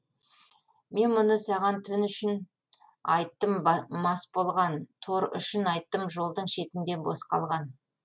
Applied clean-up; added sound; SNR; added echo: none; none; none; none.